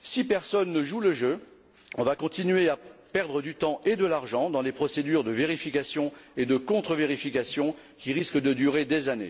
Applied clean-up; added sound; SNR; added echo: none; none; none; none.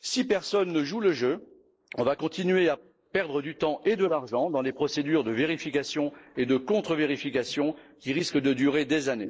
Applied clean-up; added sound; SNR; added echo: neural mask model Resemble Enhance denoiser.